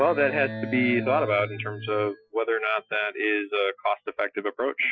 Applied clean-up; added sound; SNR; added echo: classical method Wiener filter.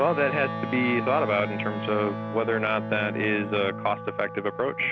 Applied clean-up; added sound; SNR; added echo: none; Bowed string instrument + Wind instrument, woodwind instrument; 6 dB; none.